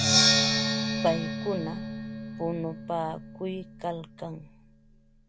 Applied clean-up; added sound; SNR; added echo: none; Percussion; -5 dB; none.